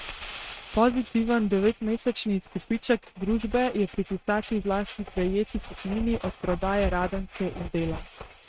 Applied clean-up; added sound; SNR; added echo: neural mask model RNNoise.